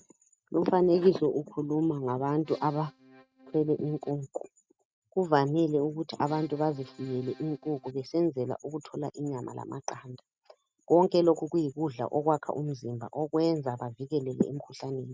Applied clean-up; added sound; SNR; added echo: neural mask model RNNoise.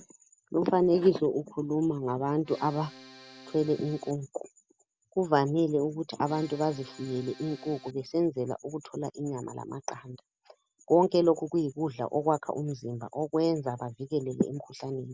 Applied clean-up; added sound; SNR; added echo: none; Accordion; 20 dB; none.